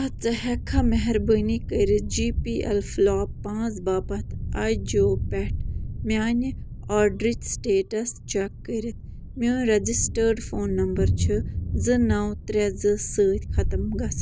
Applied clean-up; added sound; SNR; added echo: none; Thunder; 4 dB; none.